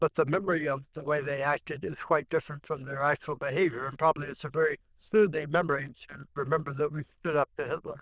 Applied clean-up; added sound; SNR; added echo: neural diffusion model UNIVERSE++.